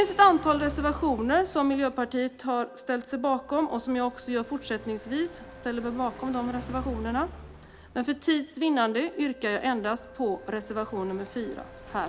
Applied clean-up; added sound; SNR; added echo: none; Wind instrument, woodwind instrument + Car passing by; 16 dB; none.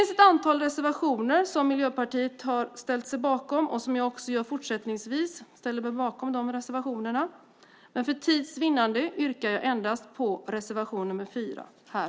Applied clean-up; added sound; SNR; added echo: none; none; none; none.